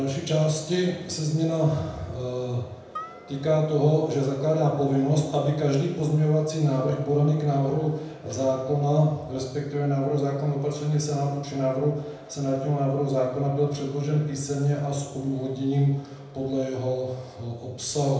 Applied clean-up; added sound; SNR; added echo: none; Harp; 20 dB; reverberation time 0.9 s.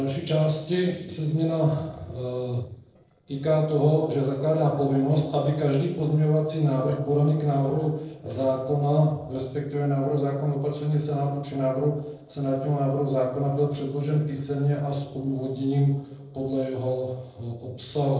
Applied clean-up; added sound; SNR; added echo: neural separator model SepFormer DNS4.